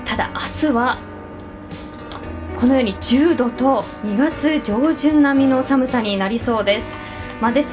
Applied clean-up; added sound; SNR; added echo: none; Trumpet; 20 dB; reverberation time 0.2 s.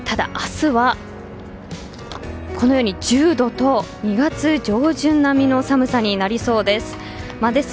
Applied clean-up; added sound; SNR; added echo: none; none; none; none.